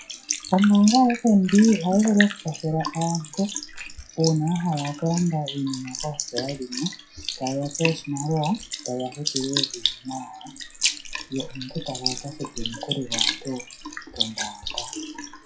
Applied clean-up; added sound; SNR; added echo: classical method WPE with log-MMSE.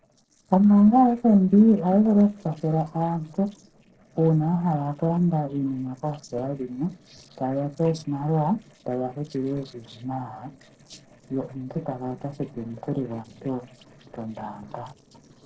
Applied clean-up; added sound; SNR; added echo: neural separator model SepFormer DNS4.